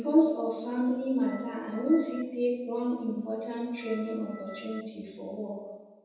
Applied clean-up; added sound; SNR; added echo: none; Organ; 18 dB; reverberation time 1.1 s.